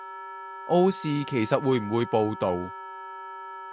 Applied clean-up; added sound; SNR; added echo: none; Wind instrument, woodwind instrument; 12 dB; none.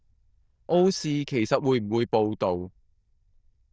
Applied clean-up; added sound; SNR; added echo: neural diffusion model UNIVERSE++.